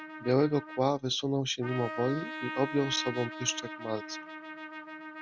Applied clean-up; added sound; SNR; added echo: none; Trumpet; 9 dB; none.